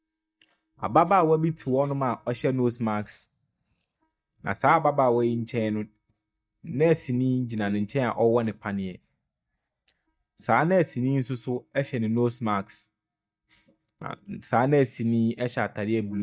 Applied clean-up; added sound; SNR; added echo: neural mask model DeepFilterNet 3.